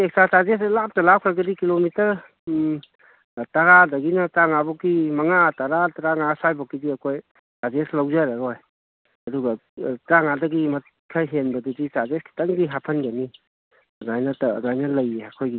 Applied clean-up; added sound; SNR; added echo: none; none; none; none.